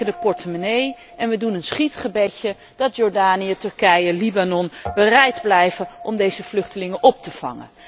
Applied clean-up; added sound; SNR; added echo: none; Guitar; 19 dB; none.